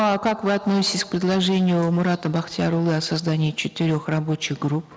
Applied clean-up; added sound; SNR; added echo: none; none; none; none.